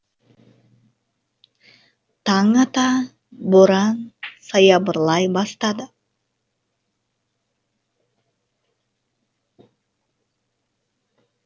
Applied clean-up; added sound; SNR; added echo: none; none; none; none.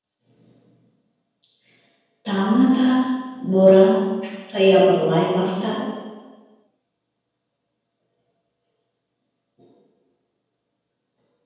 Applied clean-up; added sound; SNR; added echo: none; none; none; reverberation time 1.2 s.